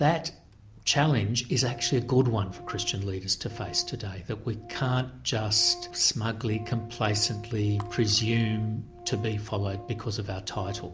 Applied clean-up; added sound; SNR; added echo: none; Water / Splash, splatter + Organ; 17 dB; none.